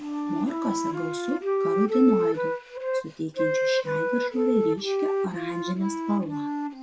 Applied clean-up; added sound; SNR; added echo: none; Wind instrument, woodwind instrument; -2 dB; none.